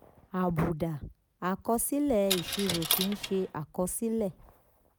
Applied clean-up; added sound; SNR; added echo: none; Coin (dropping); 2 dB; none.